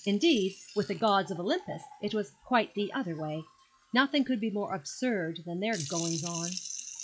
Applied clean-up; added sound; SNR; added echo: classical method log-MMSE.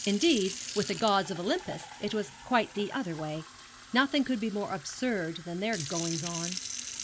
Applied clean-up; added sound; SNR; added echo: none; Fill (with liquid) / Sink (filling or washing); 11 dB; none.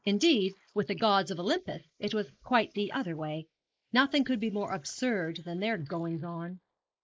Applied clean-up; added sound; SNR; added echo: neural mask model Resemble Enhance denoiser.